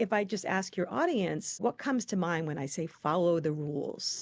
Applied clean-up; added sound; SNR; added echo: none; none; none; none.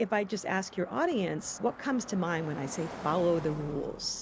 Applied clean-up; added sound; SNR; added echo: none; Car passing by; 14 dB; none.